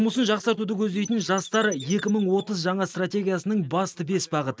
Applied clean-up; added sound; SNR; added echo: neural mask model RNNoise.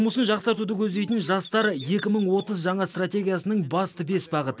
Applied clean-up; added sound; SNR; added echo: none; Chirp, tweet; 16 dB; none.